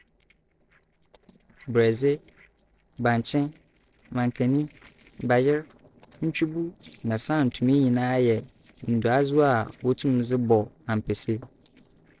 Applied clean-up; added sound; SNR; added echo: neural separator model SepFormer DNS4.